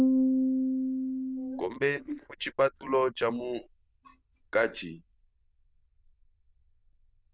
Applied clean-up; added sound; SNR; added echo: neural diffusion model UNIVERSE++.